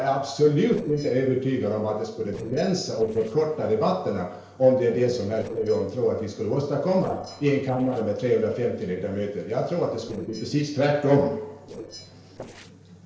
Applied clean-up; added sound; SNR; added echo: neural separator model SepFormer DNS4.